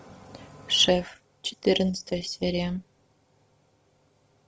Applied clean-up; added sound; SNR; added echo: none; none; none; none.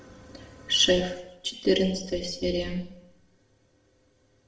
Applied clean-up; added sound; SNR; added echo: none; none; none; reverberation time 0.8 s.